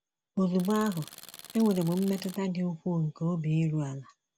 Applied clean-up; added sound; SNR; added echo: none; Tools; 18 dB; none.